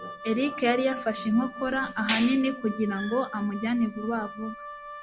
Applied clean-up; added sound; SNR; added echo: none; Wind instrument, woodwind instrument; 13 dB; none.